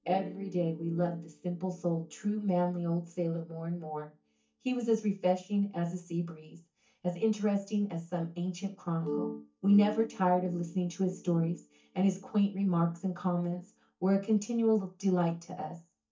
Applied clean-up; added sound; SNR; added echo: neural mask model DeepFilterNet 3.